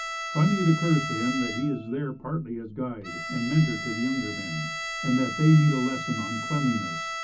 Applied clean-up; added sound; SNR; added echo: none; Bowed string instrument; 8 dB; reverberation time 0.4 s.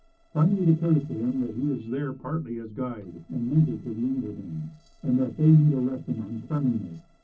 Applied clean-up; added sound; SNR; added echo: neural separator model SepFormer DNS4.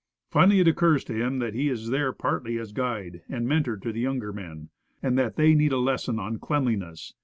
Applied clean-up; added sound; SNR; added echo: none; none; none; none.